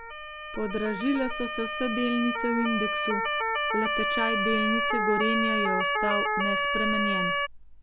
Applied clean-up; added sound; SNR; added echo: none; Motor vehicle (road) / Siren; -2 dB; reverberation time 0.2 s.